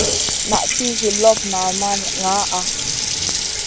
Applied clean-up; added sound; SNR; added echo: none; Water tap, faucet; -2 dB; none.